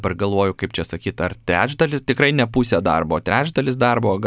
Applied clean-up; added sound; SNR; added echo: none; none; none; none.